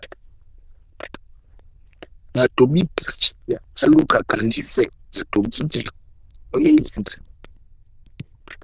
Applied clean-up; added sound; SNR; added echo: neural diffusion model UNIVERSE++.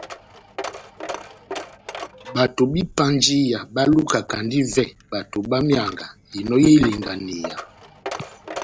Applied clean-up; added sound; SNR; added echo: none; Coin (dropping); 15 dB; none.